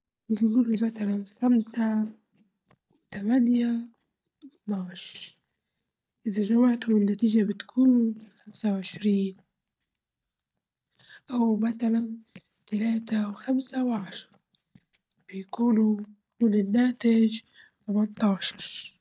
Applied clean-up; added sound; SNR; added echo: neural mask model DeepFilterNet 3.